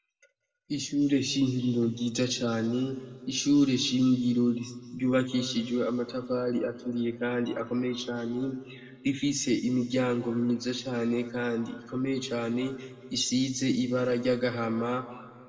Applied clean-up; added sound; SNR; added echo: none; none; none; reverberation time 1.4 s.